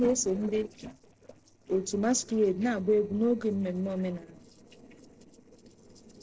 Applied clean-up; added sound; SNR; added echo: neural separator model SepFormer DNS4.